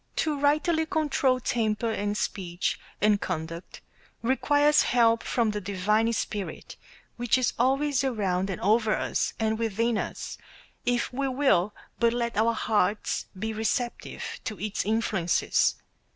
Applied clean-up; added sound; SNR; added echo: none; none; none; none.